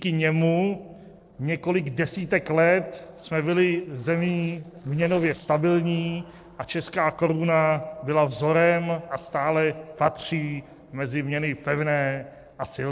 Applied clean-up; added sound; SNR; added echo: neural separator model SepFormer DNS4.